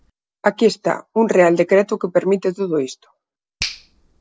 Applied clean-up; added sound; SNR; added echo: neural separator model SepFormer DNS4.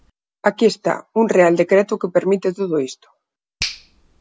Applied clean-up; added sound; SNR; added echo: none; Finger snapping; 18 dB; none.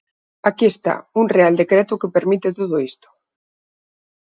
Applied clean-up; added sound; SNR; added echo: none; none; none; none.